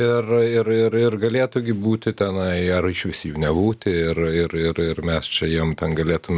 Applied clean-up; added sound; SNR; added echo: none; none; none; none.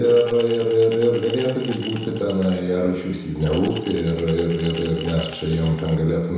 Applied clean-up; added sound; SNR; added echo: none; Glass; 17 dB; reverberation time 1.0 s.